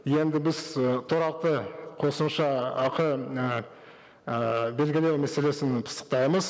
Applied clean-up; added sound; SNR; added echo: none; none; none; none.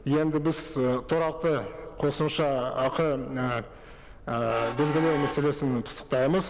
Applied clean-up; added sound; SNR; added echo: none; Train; 14 dB; none.